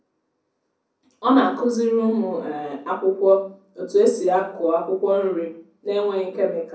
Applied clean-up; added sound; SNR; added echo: none; none; none; reverberation time 0.6 s.